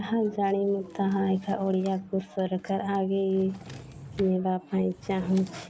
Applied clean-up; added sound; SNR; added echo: none; Drawer open or close; 20 dB; none.